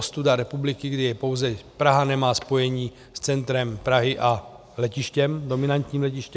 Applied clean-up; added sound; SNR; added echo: none; none; none; none.